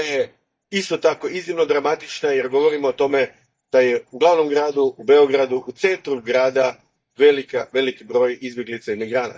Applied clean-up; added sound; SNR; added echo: neural mask model DeepFilterNet 3.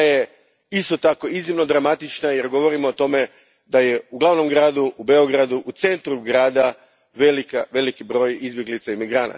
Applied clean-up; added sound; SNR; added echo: none; none; none; none.